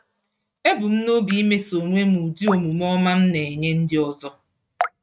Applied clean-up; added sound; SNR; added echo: neural mask model RNNoise.